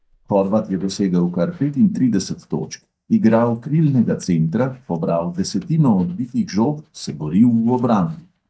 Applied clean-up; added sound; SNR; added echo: neural mask model DeepFilterNet 3.